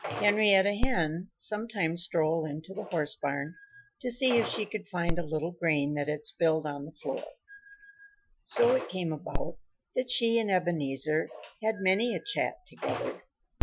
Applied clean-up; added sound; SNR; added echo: classical method Wiener filter.